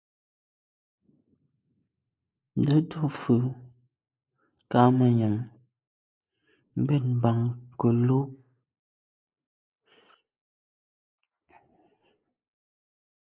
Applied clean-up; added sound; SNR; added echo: neural mask model Resemble Enhance denoiser.